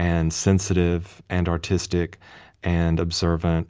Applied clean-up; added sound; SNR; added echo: none; none; none; none.